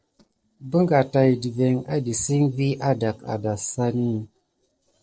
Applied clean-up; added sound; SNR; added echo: neural separator model SepFormer DNS4.